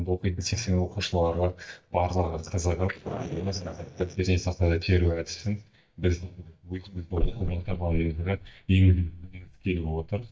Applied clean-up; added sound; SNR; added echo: neural mask model DeepFilterNet 3.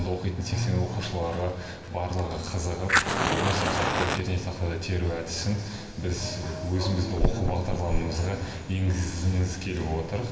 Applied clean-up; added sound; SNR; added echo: none; Fire; 4 dB; reverberation time 2.4 s.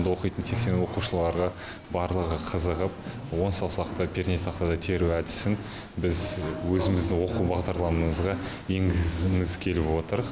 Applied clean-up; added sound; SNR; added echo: none; none; none; none.